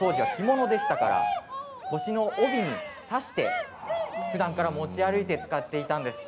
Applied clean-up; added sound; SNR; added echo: none; Cheering; 4 dB; none.